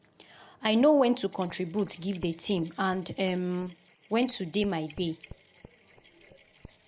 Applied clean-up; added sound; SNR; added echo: neural mask model Resemble Enhance denoiser.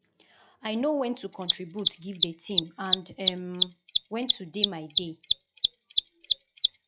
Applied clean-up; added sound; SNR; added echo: classical method log-MMSE.